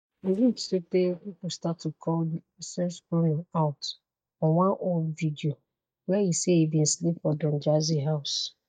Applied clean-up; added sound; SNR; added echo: neural mask model DeepFilterNet 3.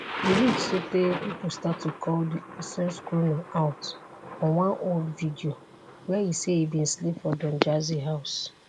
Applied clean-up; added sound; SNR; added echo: none; Thunder; 9 dB; none.